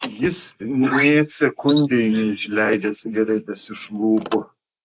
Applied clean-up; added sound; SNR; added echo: neural mask model Resemble Enhance denoiser.